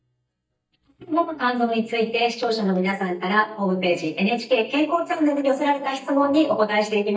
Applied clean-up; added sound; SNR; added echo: neural mask model DeepFilterNet 3.